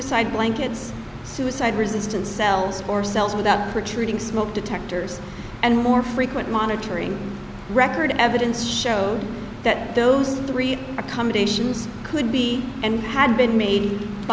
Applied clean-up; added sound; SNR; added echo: none; none; none; none.